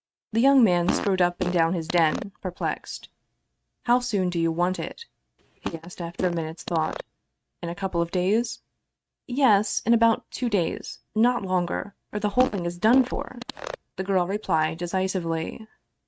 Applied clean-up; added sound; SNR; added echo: neural mask model RNNoise.